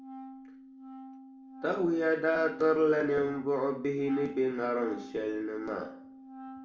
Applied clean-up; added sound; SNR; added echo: none; Wind instrument, woodwind instrument; 16 dB; reverberation time 0.5 s.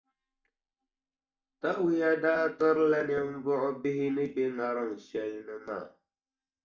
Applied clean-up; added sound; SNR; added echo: neural mask model DeepFilterNet 3.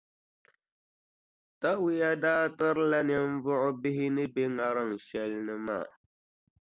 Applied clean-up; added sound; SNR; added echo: none; none; none; none.